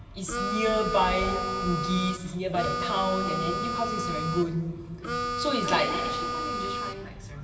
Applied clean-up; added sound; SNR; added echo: none; Harmonica; 2 dB; reverberation time 2.6 s.